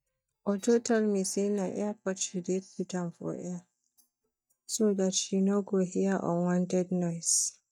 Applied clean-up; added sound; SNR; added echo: neural mask model DeepFilterNet 3.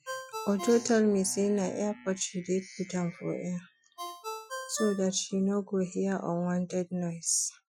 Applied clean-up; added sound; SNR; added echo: classical method Wiener filter.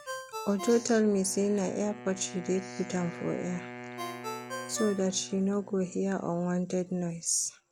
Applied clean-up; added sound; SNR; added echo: none; Ringtone + Wind instrument, woodwind instrument; 12 dB; none.